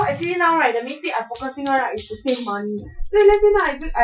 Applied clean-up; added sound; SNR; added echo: classical method Wiener filter.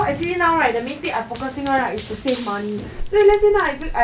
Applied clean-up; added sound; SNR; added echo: none; Run + Chewing, mastication; 12 dB; none.